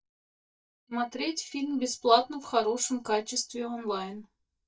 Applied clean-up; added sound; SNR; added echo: neural mask model DeepFilterNet 3.